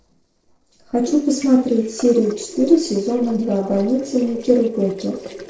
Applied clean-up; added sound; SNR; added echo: neural separator model SepFormer DNS4.